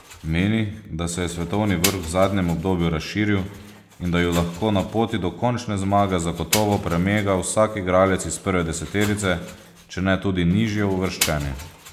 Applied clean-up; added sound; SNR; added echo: none; Engine; 13 dB; none.